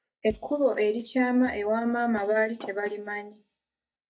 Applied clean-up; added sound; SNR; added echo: neural mask model DeepFilterNet 3.